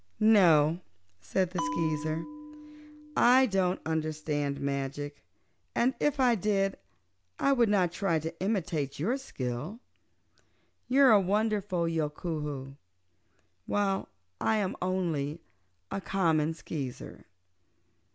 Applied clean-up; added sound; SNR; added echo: none; Bell; 11 dB; none.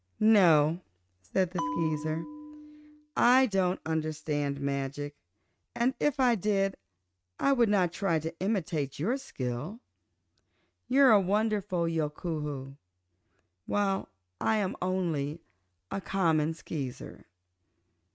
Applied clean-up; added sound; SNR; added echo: neural mask model RNNoise.